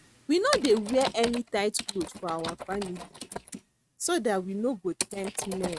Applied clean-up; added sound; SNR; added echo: neural mask model RNNoise.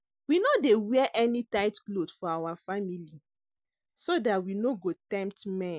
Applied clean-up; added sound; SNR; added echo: none; none; none; none.